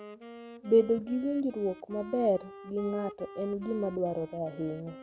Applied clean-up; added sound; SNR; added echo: none; Wind instrument, woodwind instrument; 16 dB; none.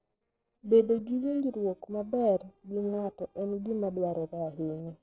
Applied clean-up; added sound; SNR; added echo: neural separator model SepFormer DNS4.